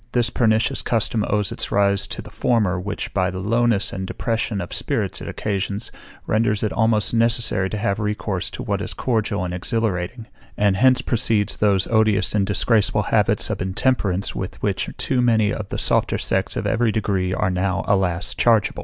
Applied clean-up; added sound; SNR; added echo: none; none; none; none.